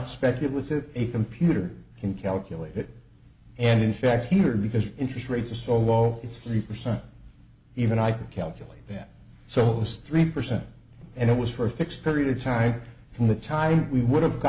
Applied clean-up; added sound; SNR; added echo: none; none; none; none.